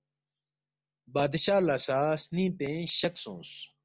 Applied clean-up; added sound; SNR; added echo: none; none; none; none.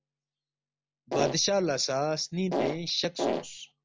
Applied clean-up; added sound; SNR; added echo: none; Fart; -1 dB; none.